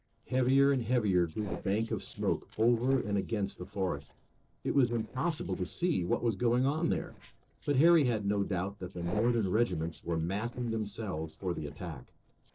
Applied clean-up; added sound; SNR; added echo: neural separator model SepFormer DNS4.